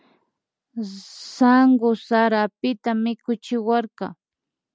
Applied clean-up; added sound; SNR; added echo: none; none; none; none.